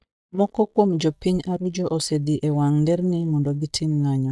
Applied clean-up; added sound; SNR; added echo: neural mask model DeepFilterNet 3.